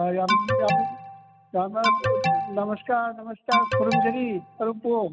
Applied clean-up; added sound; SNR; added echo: none; Alarm; -2 dB; none.